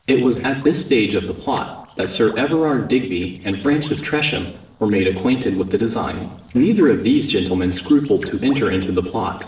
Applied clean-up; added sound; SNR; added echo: neural separator model SepFormer DNS4.